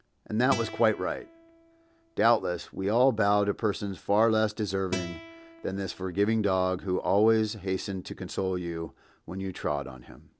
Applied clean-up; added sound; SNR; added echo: none; Acoustic guitar; 16 dB; none.